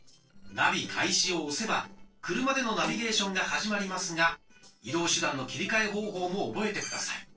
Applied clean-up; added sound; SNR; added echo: neural separator model SepFormer DNS4.